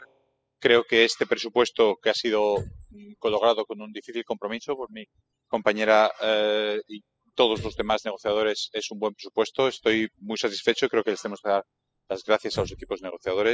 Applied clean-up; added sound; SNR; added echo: classical method spectral subtraction.